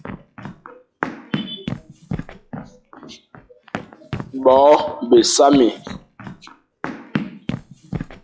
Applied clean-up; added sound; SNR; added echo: classical method log-MMSE.